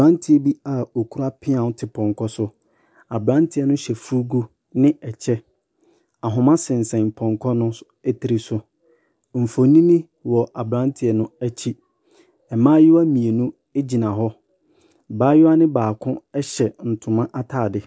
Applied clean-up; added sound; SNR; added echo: none; none; none; none.